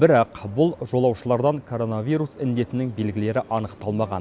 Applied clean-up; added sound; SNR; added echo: none; none; none; none.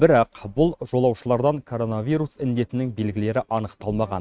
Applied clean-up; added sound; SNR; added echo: neural mask model RNNoise.